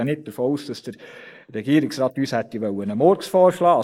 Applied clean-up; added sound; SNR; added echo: neural mask model Resemble Enhance denoiser.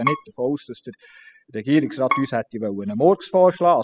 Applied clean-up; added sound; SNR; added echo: classical method spectral subtraction.